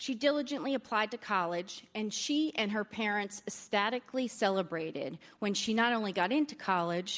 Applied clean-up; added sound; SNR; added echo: none; none; none; none.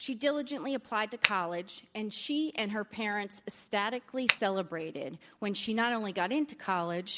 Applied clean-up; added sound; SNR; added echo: none; Finger snapping; -5 dB; none.